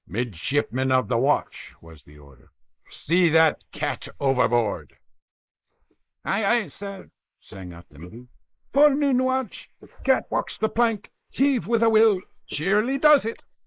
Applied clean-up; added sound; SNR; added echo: neural mask model Resemble Enhance denoiser.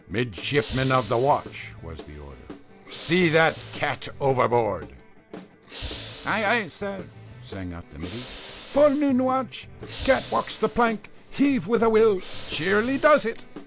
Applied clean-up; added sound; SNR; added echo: none; Guitar / Drum + Hiss / Breathing; 16 dB; none.